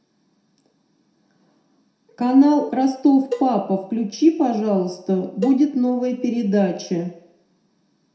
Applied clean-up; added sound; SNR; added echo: none; Cowbell; 13 dB; reverberation time 0.6 s.